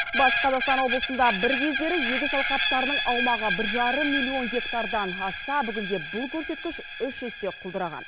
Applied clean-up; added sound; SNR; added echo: none; Screech; -3 dB; none.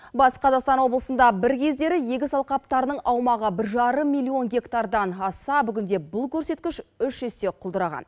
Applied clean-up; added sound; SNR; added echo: none; none; none; none.